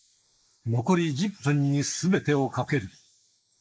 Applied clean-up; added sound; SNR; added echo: neural mask model Resemble Enhance denoiser.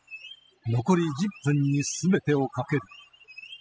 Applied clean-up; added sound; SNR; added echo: classical method spectral subtraction.